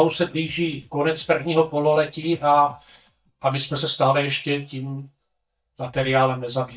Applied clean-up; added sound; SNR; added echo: neural mask model DeepFilterNet 3.